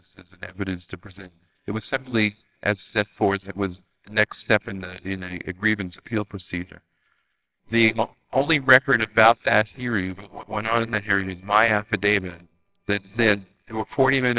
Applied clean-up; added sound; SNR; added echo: neural separator model SepFormer WHAMR!.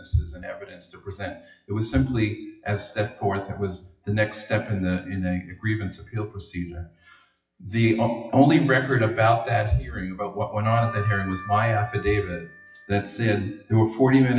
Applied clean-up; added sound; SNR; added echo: classical method WPE with log-MMSE.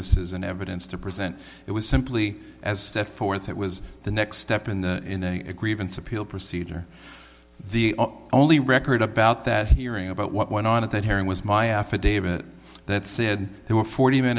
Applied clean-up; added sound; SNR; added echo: none; none; none; none.